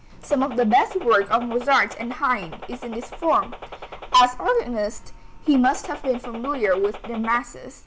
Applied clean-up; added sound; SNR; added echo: none; Gunshot, gunfire + Sliding door; 15 dB; none.